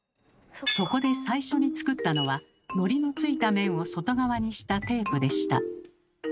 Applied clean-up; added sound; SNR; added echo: neural mask model RNNoise.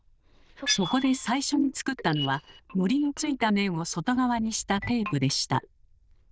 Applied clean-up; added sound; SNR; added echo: neural diffusion model UNIVERSE++.